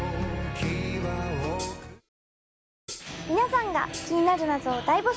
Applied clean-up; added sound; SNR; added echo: none; Hi-hat; 15 dB; none.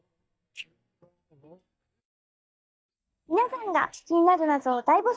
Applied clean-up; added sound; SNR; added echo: neural mask model DeepFilterNet 3.